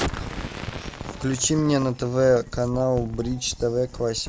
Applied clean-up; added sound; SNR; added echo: none; Explosion; 10 dB; none.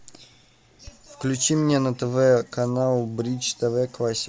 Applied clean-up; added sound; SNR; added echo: none; none; none; none.